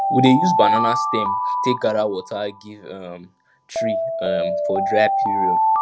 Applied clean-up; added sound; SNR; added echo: none; Alarm; -2 dB; none.